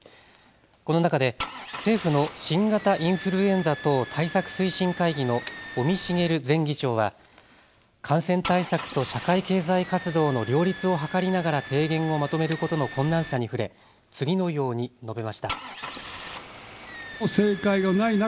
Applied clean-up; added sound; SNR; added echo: none; Engine starting / Car; 11 dB; none.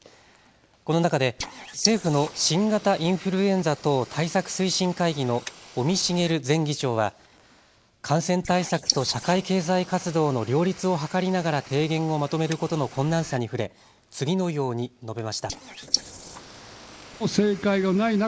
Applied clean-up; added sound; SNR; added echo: neural mask model Resemble Enhance denoiser.